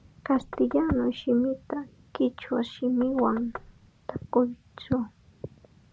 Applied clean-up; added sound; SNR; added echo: none; Knock; 16 dB; none.